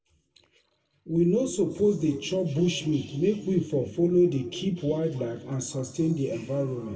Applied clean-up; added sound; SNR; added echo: none; none; none; reverberation time 2.6 s.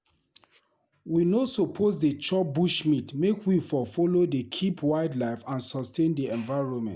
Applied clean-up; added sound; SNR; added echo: none; none; none; none.